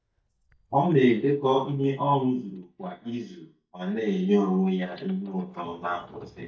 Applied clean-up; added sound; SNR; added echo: neural mask model DeepFilterNet 3.